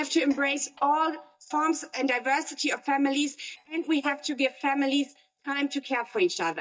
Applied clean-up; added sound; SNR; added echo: neural mask model DeepFilterNet 3.